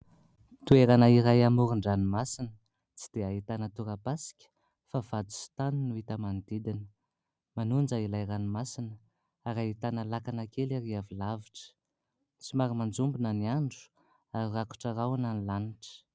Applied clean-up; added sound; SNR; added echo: none; none; none; none.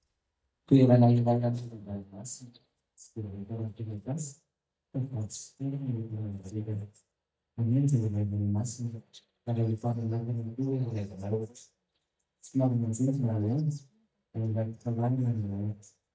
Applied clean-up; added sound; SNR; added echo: neural mask model DeepFilterNet 3.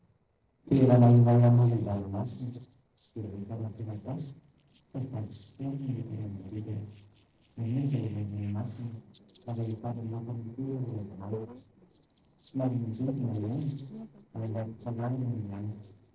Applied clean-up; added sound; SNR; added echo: neural separator model SepFormer DNS4.